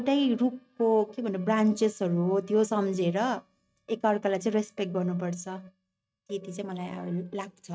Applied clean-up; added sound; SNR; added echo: neural mask model RNNoise.